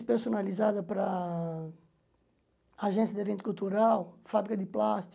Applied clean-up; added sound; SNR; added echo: none; none; none; none.